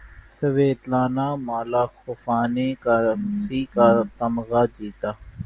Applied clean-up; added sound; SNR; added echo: none; none; none; none.